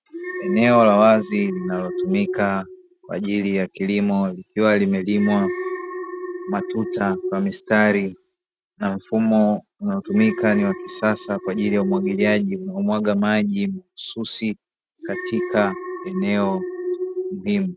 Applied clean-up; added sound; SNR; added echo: neural mask model RNNoise.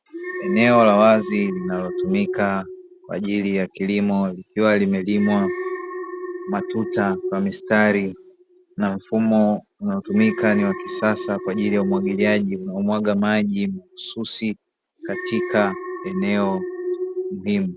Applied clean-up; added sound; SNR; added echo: none; Alarm; 9 dB; none.